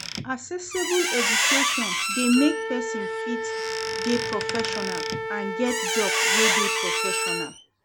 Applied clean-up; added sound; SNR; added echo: none; Squeak + Wind instrument, woodwind instrument; -3 dB; none.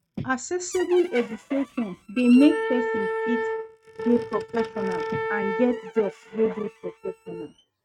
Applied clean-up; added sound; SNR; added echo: neural mask model RNNoise.